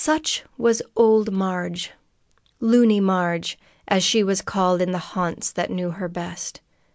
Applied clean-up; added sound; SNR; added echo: none; none; none; none.